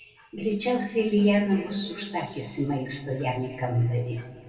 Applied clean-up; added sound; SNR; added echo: none; none; none; reverberation time 2.4 s.